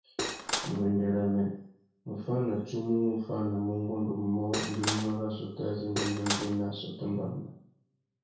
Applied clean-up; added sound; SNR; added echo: none; Cutlery, silverware / Dishes, pots, and pans; 3 dB; reverberation time 0.6 s.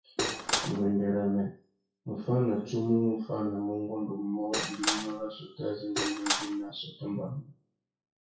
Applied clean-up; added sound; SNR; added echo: classical method WPE with log-MMSE.